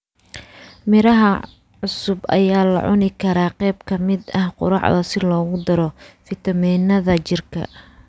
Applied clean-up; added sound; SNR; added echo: none; none; none; none.